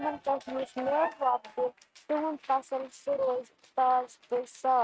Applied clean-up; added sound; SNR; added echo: neural mask model RNNoise.